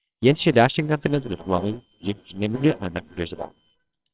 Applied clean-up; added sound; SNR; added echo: neural separator model SepFormer WHAMR!.